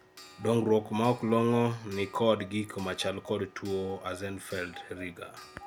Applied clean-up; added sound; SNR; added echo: none; Clock; 20 dB; none.